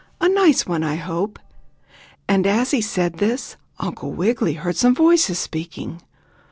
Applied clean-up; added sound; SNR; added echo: none; none; none; none.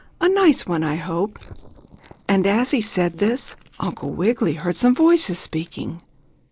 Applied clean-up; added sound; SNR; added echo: neural mask model Resemble Enhance denoiser.